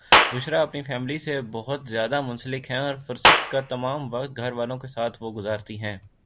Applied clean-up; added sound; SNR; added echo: none; Clapping; -2 dB; none.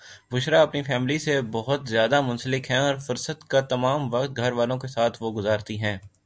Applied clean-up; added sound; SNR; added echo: none; none; none; none.